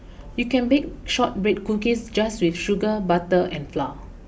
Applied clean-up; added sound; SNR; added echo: none; none; none; none.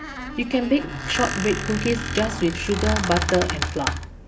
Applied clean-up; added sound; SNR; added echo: none; Squeak; 4 dB; none.